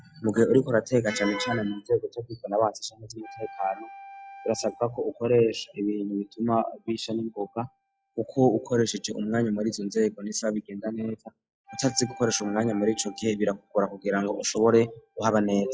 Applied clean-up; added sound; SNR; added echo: classical method log-MMSE.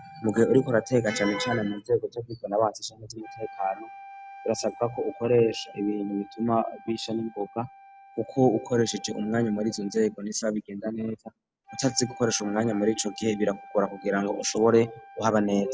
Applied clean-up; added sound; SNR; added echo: none; Wind instrument, woodwind instrument; 20 dB; none.